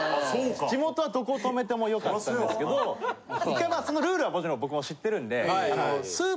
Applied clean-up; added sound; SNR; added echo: none; none; none; none.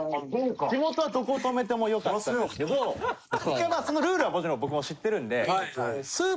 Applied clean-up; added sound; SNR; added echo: neural mask model Resemble Enhance denoiser.